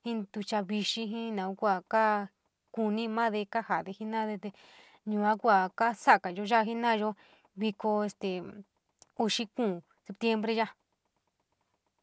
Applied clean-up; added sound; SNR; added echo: none; none; none; none.